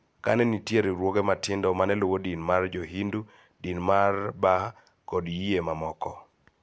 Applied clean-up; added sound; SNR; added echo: none; none; none; none.